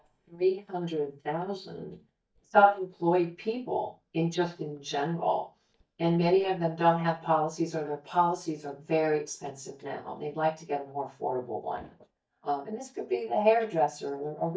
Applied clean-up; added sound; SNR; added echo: neural mask model DeepFilterNet 3.